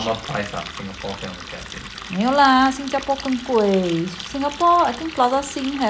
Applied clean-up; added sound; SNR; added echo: none; Water tap, faucet; 15 dB; none.